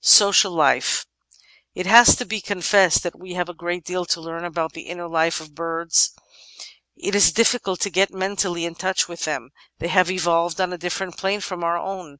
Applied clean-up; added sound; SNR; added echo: none; none; none; none.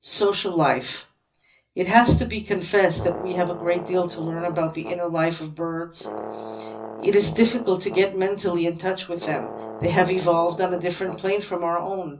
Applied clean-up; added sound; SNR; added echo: none; Brass instrument; 14 dB; reverberation time 0.4 s.